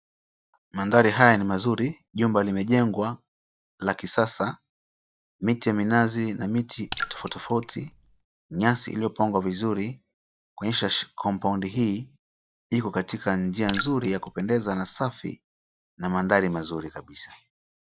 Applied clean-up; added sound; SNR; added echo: none; Raindrop / Splash, splatter; 8 dB; none.